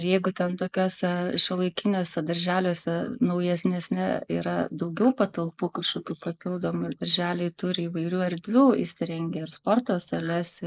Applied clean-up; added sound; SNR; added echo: neural mask model Resemble Enhance denoiser.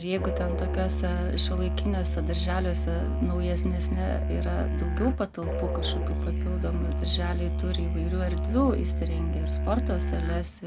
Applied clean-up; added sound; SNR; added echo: none; Musical instrument; -4 dB; none.